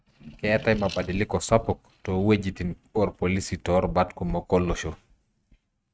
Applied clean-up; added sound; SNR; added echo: neural mask model RNNoise.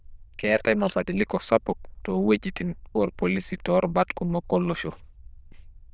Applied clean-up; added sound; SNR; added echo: neural diffusion model UNIVERSE++.